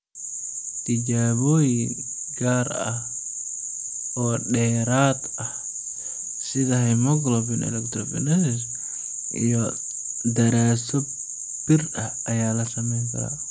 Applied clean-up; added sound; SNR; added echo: none; none; none; none.